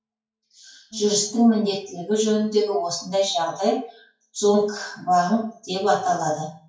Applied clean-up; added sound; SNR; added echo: classical method WPE with log-MMSE.